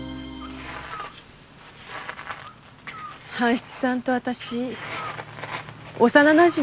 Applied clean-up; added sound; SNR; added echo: none; none; none; none.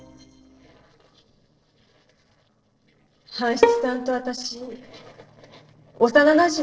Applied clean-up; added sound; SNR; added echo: neural separator model SepFormer DNS4.